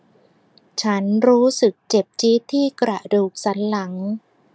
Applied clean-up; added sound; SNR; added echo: none; none; none; none.